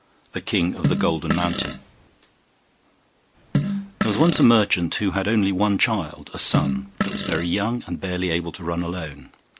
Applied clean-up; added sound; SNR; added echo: none; Fart; 2 dB; none.